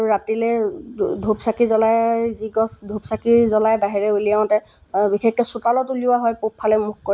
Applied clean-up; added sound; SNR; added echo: none; none; none; none.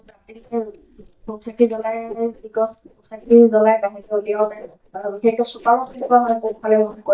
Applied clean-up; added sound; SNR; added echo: neural mask model DeepFilterNet 3.